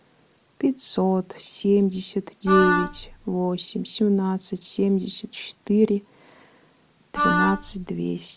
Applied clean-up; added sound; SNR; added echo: none; Wind instrument, woodwind instrument; 0 dB; none.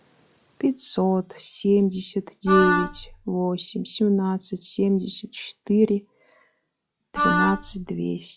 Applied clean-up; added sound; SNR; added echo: classical method log-MMSE.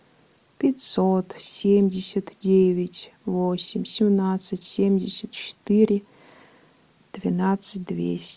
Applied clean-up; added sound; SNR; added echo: none; none; none; none.